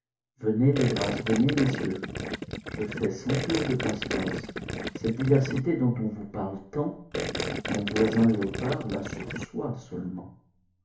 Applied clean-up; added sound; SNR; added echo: none; Gurgling; 4 dB; reverberation time 0.7 s.